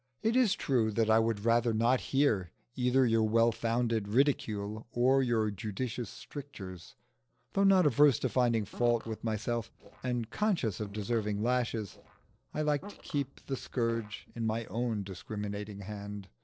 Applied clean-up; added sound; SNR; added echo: neural separator model SepFormer DNS4.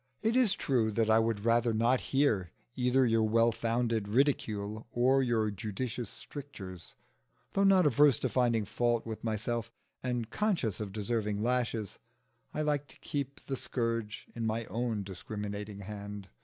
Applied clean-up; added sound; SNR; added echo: none; none; none; none.